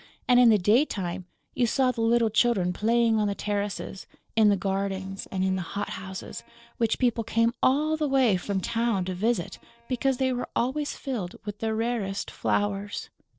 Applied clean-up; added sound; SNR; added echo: neural separator model SepFormer DNS4.